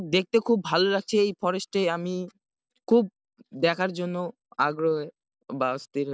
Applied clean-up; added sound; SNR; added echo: none; none; none; none.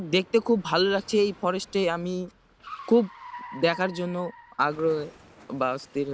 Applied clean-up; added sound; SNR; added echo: none; Car; 20 dB; none.